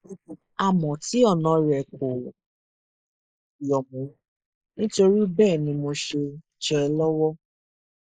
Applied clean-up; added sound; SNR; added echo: neural mask model Resemble Enhance denoiser.